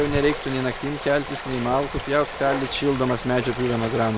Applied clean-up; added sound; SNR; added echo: none; Stream; 10 dB; none.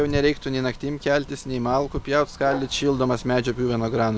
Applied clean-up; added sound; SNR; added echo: none; none; none; none.